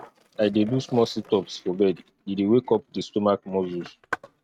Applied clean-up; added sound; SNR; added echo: neural mask model RNNoise.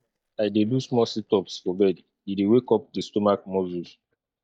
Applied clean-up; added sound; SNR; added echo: neural mask model DeepFilterNet 3.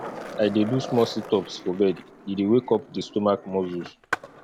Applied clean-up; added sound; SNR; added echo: none; Skateboard; 13 dB; none.